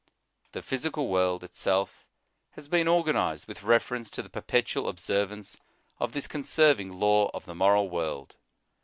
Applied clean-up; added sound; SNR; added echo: none; none; none; none.